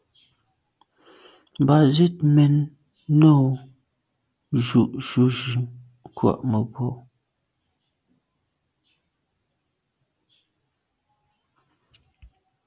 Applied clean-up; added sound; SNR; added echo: none; none; none; none.